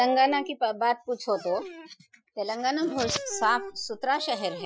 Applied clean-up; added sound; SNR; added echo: classical method Wiener filter.